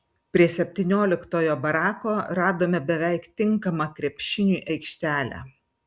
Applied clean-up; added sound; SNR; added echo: none; none; none; none.